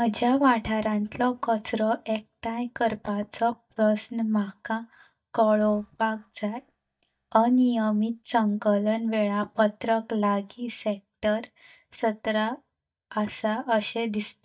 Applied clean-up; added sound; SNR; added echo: neural mask model DeepFilterNet 3.